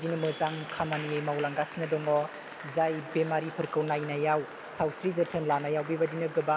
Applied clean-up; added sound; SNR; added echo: none; Applause; 15 dB; none.